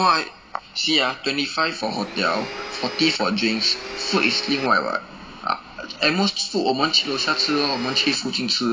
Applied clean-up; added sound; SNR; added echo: none; Domestic sounds, home sounds; 11 dB; reverberation time 1.5 s.